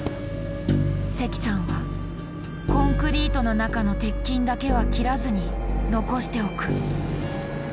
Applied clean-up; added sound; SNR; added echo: none; Wind instrument, woodwind instrument + Crowd / Fireworks; 15 dB; none.